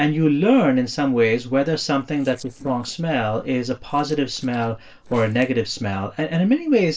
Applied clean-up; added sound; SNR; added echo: neural separator model SepFormer DNS4.